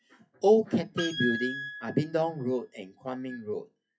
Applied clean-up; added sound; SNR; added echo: classical method WPE with log-MMSE.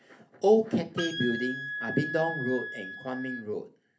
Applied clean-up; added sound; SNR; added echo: none; Wind instrument, woodwind instrument; 7 dB; reverberation time 0.3 s.